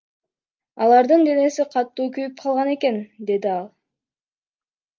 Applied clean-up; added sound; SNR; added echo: none; none; none; none.